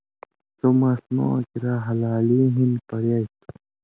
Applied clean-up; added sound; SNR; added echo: none; none; none; none.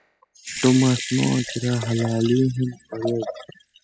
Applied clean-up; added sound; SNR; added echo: classical method spectral subtraction.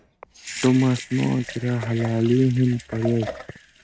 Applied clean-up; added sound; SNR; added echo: neural mask model RNNoise.